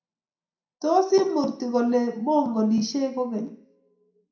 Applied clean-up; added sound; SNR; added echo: none; none; none; reverberation time 0.5 s.